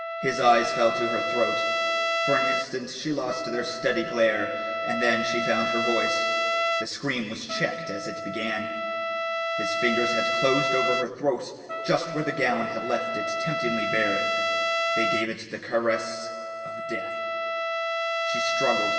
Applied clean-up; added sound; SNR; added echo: none; Trumpet; -1 dB; reverberation time 1.9 s.